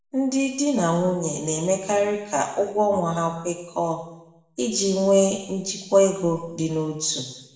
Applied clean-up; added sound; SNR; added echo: none; none; none; reverberation time 0.9 s.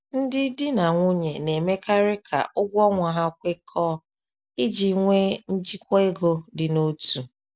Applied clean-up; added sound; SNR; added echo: none; none; none; none.